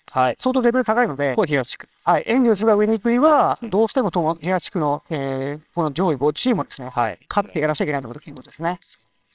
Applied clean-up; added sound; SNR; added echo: neural separator model SepFormer WHAMR!.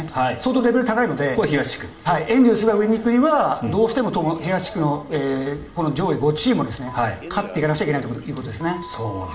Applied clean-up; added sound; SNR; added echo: none; Telephone; 19 dB; reverberation time 0.4 s.